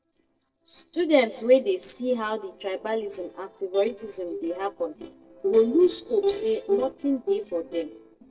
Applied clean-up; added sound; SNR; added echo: neural separator model SepFormer DNS4.